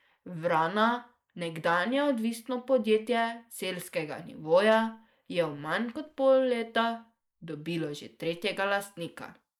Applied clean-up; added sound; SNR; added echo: neural mask model Resemble Enhance denoiser.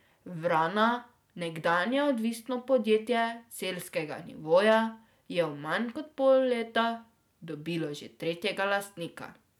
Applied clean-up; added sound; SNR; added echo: none; none; none; none.